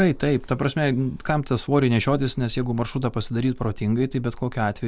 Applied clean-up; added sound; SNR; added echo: none; none; none; none.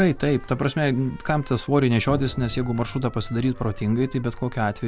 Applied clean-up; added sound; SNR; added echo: none; Drum + Trumpet; 19 dB; none.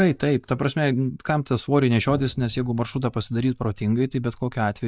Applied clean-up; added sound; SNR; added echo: neural mask model DeepFilterNet 3.